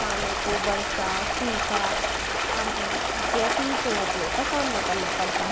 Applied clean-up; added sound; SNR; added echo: none; Stream; -5 dB; none.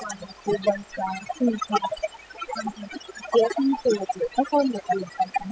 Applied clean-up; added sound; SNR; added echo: classical method spectral subtraction.